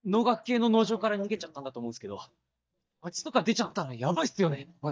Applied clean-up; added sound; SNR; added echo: neural mask model DeepFilterNet 3.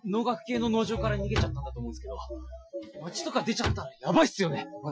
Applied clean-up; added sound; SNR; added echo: classical method Wiener filter.